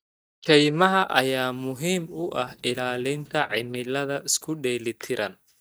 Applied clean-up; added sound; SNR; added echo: neural mask model DeepFilterNet 3.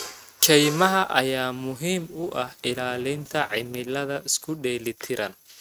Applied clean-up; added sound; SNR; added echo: neural mask model RNNoise.